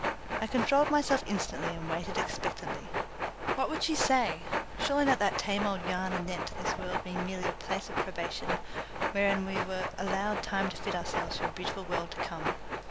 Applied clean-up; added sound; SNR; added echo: none; Train; 2 dB; none.